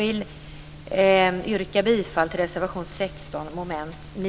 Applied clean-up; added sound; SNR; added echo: none; none; none; none.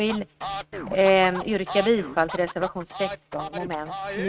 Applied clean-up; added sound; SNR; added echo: neural mask model RNNoise.